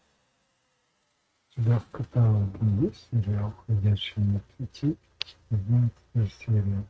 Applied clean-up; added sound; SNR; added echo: neural mask model RNNoise.